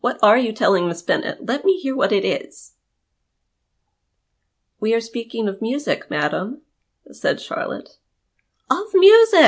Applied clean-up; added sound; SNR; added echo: none; none; none; none.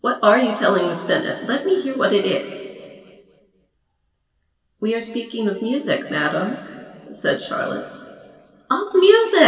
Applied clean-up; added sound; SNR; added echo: none; none; none; reverberation time 2.2 s.